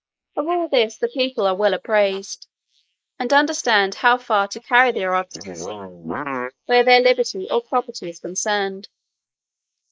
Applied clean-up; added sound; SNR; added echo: neural mask model Resemble Enhance denoiser.